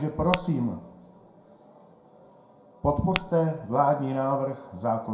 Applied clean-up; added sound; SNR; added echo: none; Tap / Glass; 12 dB; reverberation time 0.5 s.